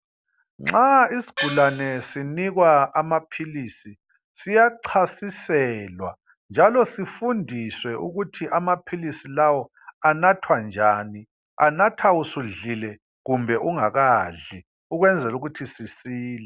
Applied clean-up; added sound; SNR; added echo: none; Gong; 8 dB; none.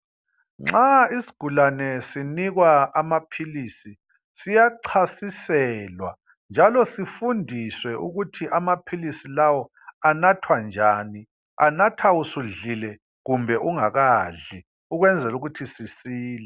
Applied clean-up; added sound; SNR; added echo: none; none; none; none.